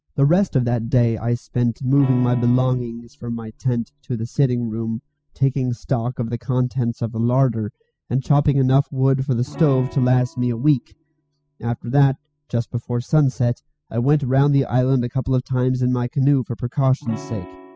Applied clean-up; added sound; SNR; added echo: classical method spectral subtraction.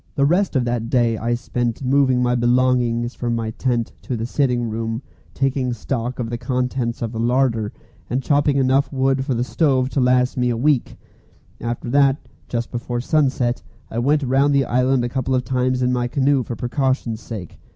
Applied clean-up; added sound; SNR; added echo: none; none; none; none.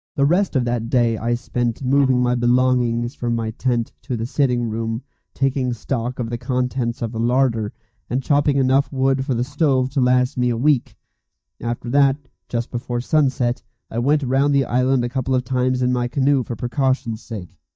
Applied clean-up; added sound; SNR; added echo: neural mask model DeepFilterNet 3.